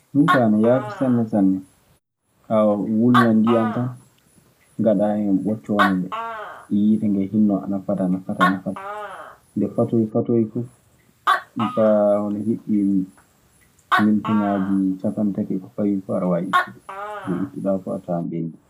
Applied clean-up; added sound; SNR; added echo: neural mask model Resemble Enhance denoiser.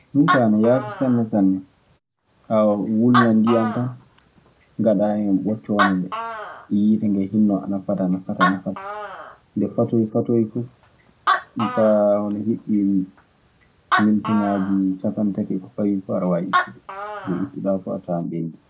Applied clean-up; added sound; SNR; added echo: none; Animal; 8 dB; none.